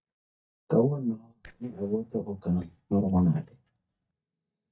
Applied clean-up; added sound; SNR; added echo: neural mask model DeepFilterNet 3.